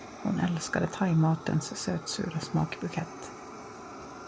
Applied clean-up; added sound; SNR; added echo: none; Fire; 13 dB; none.